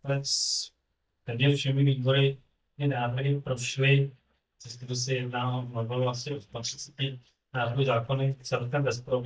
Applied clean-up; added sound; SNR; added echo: neural mask model DeepFilterNet 3.